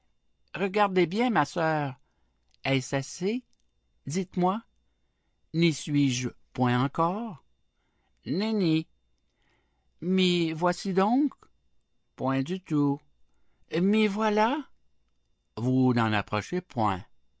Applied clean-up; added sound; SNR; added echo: none; none; none; none.